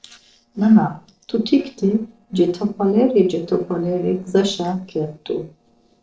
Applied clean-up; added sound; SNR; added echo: neural separator model SepFormer DNS4.